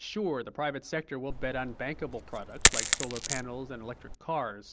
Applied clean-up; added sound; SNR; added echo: none; Coin (dropping); -5 dB; none.